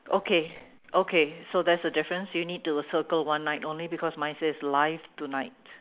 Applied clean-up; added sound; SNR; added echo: neural mask model Resemble Enhance denoiser.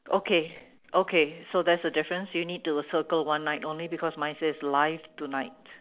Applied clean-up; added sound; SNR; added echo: neural separator model SepFormer DNS4.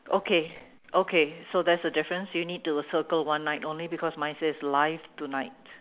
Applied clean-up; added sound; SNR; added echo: none; none; none; none.